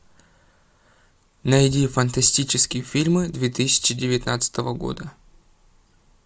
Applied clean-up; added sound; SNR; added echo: none; none; none; none.